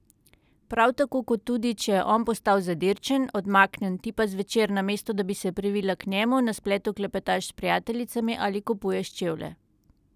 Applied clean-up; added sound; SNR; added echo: none; none; none; none.